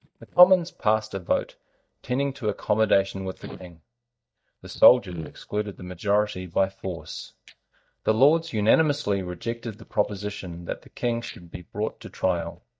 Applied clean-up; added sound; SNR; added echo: neural mask model DeepFilterNet 3.